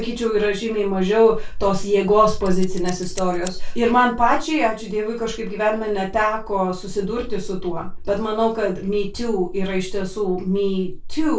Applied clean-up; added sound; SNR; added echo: none; Scissors; 20 dB; reverberation time 0.2 s.